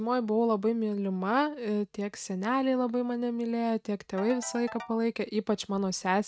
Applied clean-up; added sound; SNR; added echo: neural mask model RNNoise.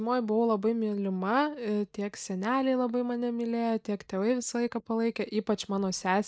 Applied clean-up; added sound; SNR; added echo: neural mask model Resemble Enhance denoiser.